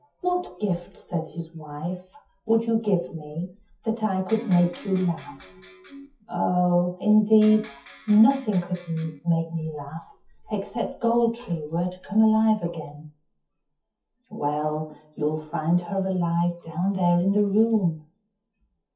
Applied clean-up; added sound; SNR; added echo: classical method WPE with log-MMSE.